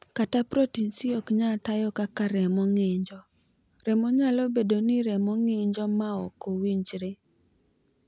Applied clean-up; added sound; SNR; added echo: none; none; none; none.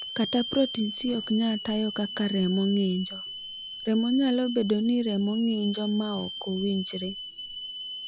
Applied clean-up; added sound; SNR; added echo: none; Hiss / Alarm; 10 dB; none.